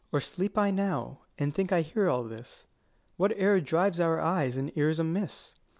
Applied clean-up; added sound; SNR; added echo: none; none; none; none.